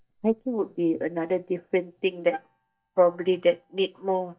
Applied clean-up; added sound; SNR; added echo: neural mask model DeepFilterNet 3.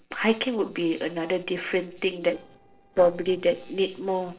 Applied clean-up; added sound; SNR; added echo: neural separator model SepFormer DNS4.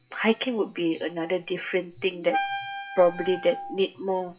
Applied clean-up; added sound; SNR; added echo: classical method WPE with log-MMSE.